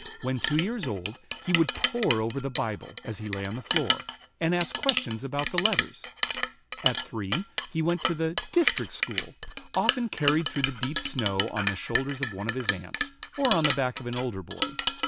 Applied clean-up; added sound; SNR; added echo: none; Chink, clink; -1 dB; none.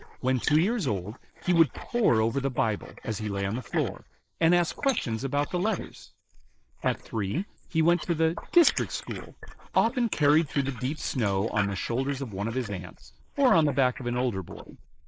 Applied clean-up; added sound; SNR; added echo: neural mask model Resemble Enhance denoiser.